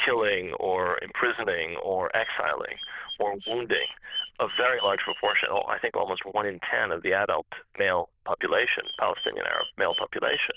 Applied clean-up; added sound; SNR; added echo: neural diffusion model UNIVERSE++.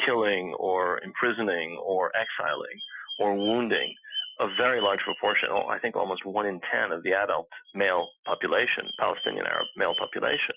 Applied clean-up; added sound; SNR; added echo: classical method Wiener filter.